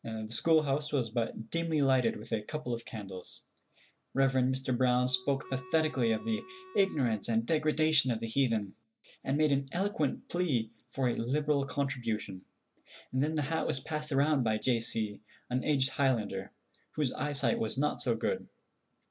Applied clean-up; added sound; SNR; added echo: none; Wind instrument, woodwind instrument; 20 dB; none.